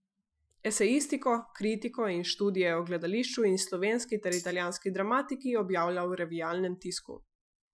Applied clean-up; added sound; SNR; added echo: classical method Wiener filter.